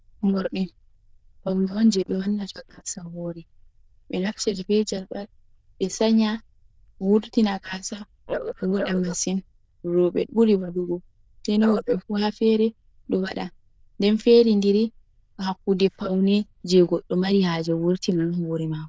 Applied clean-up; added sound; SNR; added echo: neural diffusion model UNIVERSE++.